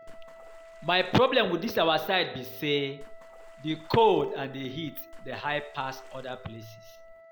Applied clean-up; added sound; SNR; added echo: none; Wind instrument, woodwind instrument + Water / Splash, splatter; 18 dB; none.